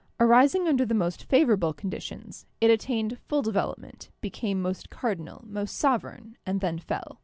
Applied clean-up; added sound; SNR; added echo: none; none; none; none.